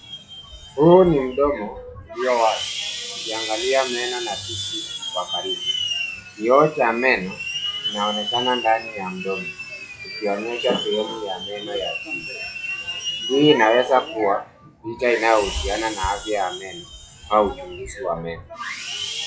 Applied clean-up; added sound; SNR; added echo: classical method log-MMSE.